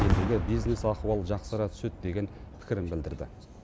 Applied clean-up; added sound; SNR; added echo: none; Fireworks; 3 dB; none.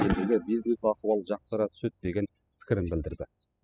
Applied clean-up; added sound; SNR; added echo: classical method spectral subtraction.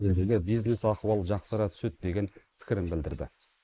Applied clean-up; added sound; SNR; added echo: neural mask model Resemble Enhance denoiser.